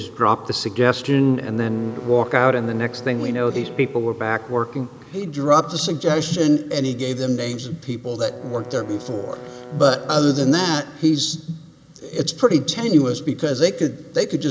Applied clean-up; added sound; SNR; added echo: none; Bowed string instrument; 18 dB; none.